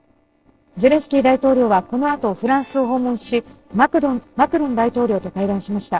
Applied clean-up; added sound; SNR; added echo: neural separator model SepFormer DNS4.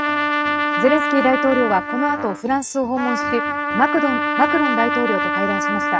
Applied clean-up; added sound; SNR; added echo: neural mask model RNNoise.